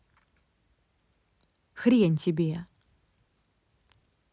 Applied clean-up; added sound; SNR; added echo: none; none; none; none.